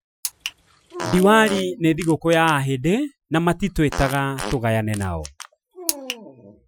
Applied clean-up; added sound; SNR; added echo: classical method Wiener filter.